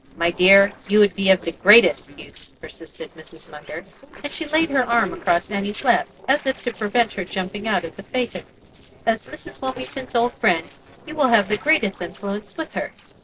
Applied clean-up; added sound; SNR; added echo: neural separator model SepFormer DNS4.